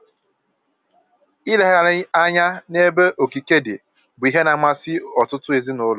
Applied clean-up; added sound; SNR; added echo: none; none; none; none.